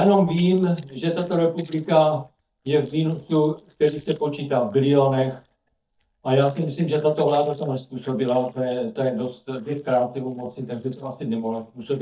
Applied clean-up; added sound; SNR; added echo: neural mask model DeepFilterNet 3.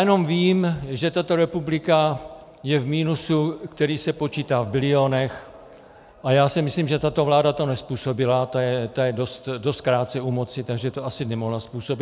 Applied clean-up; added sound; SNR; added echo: none; none; none; none.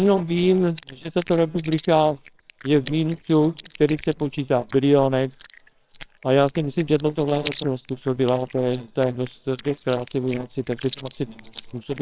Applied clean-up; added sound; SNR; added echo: neural separator model SepFormer WHAMR!.